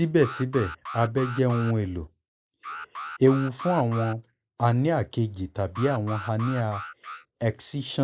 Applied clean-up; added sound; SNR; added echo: neural mask model Resemble Enhance denoiser.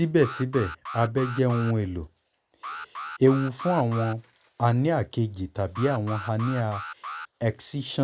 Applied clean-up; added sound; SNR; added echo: none; Alarm; 12 dB; none.